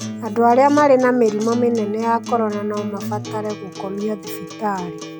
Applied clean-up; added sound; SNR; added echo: none; Acoustic guitar; 11 dB; none.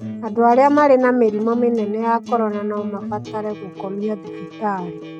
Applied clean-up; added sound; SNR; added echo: neural mask model RNNoise.